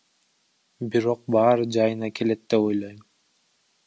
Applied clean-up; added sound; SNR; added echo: none; none; none; none.